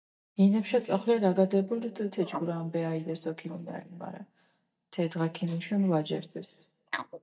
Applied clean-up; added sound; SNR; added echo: neural mask model DeepFilterNet 3.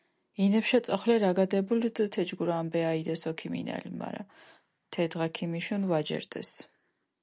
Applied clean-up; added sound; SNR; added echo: none; none; none; none.